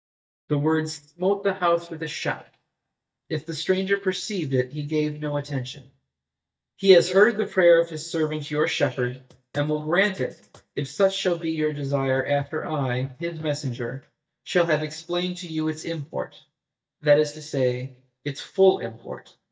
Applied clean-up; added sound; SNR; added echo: neural mask model DeepFilterNet 3.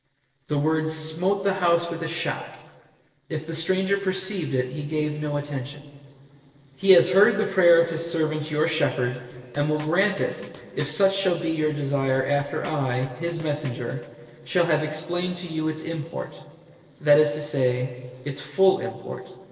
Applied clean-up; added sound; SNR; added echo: neural separator model SepFormer DNS4.